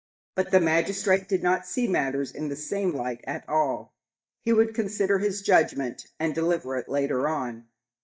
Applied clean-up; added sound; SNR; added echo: neural mask model DeepFilterNet 3.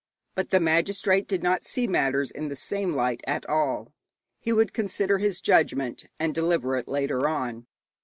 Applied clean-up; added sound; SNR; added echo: none; none; none; none.